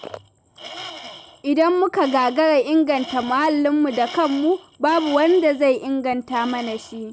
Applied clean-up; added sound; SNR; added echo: none; Tools; 18 dB; none.